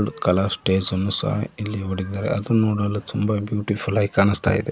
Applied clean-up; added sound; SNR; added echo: none; none; none; none.